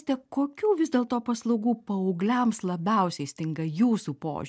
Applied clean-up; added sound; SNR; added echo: none; none; none; none.